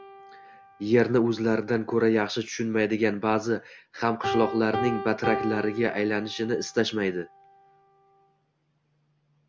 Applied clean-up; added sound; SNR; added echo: none; Piano; 11 dB; none.